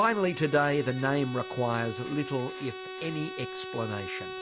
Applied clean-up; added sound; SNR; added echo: none; Bowed string instrument; 10 dB; none.